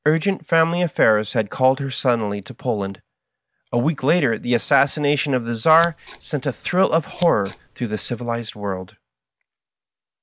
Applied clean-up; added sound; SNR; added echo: none; Scissors; 17 dB; none.